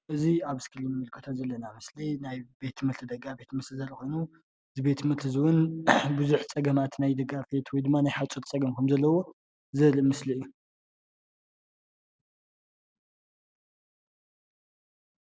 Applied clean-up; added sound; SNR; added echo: none; none; none; none.